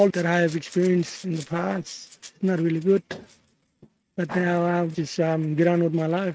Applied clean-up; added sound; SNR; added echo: neural mask model RNNoise.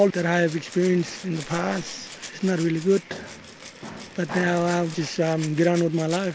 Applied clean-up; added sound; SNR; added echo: none; Rattle (instrument); 18 dB; none.